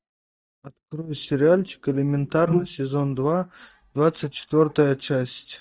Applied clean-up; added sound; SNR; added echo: neural mask model DeepFilterNet 3.